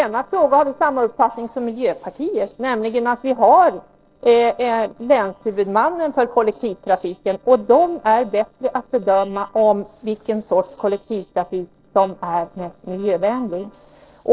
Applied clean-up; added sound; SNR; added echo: neural separator model SepFormer DNS4.